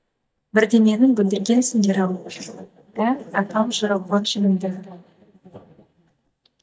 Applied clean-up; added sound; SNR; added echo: neural mask model DeepFilterNet 3.